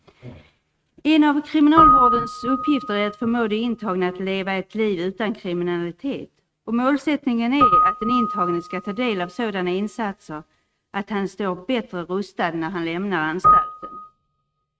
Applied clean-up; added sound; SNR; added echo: neural mask model RNNoise.